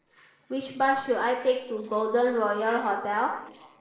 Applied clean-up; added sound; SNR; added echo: neural separator model SepFormer DNS4.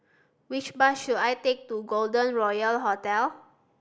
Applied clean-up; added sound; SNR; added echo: none; none; none; none.